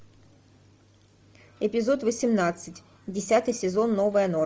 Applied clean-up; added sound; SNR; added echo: none; none; none; none.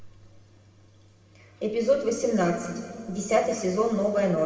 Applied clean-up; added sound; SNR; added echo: none; none; none; reverberation time 2.0 s.